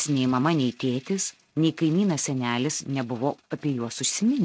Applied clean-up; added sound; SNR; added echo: neural mask model RNNoise.